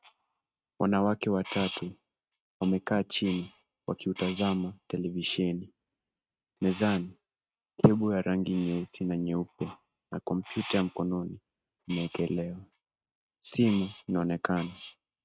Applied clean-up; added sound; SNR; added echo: neural mask model RNNoise.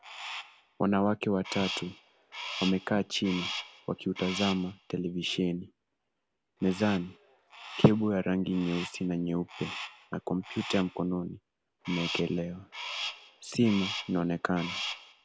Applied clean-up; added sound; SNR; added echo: none; Crow; 11 dB; none.